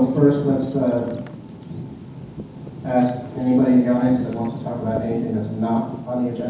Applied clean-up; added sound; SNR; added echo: none; Bird vocalization, bird call, bird song; 15 dB; reverberation time 0.9 s.